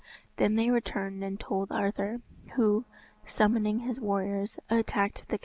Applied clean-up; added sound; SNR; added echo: none; none; none; none.